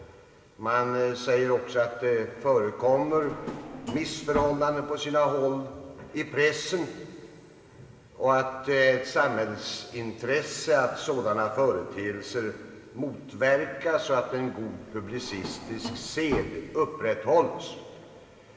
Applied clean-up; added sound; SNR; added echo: none; Drawer open or close; 11 dB; reverberation time 2.8 s.